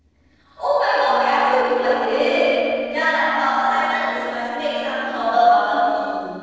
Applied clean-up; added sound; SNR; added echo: neural separator model SepFormer DNS4.